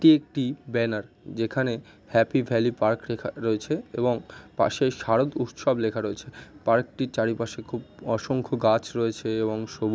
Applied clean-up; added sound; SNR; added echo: none; none; none; none.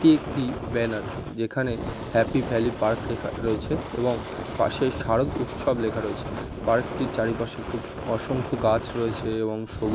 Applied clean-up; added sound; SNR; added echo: none; Fire; 7 dB; none.